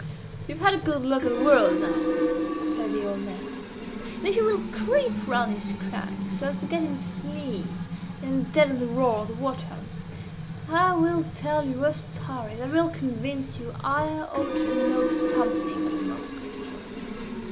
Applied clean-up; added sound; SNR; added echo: none; Fill (with liquid); 2 dB; none.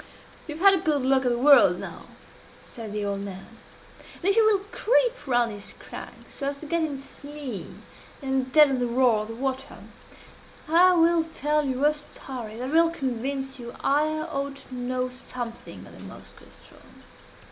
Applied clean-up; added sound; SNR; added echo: none; none; none; none.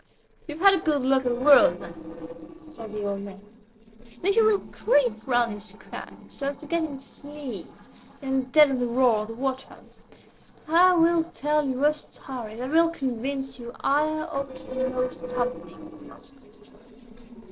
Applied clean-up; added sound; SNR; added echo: neural separator model SepFormer DNS4.